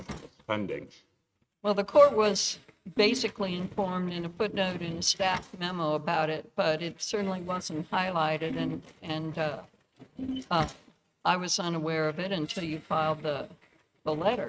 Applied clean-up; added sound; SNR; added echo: neural mask model RNNoise.